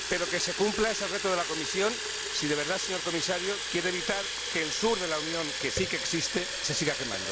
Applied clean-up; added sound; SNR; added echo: none; Fill (with liquid) / Water tap, faucet; 3 dB; none.